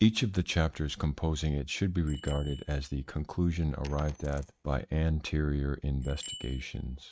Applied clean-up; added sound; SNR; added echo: neural mask model RNNoise.